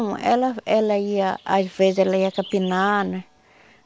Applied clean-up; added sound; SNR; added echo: none; none; none; none.